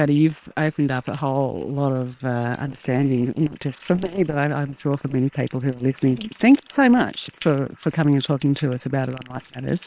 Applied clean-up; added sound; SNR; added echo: neural separator model SepFormer WHAM!.